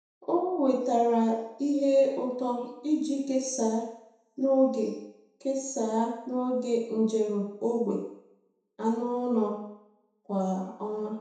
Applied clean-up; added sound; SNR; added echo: none; none; none; reverberation time 0.7 s.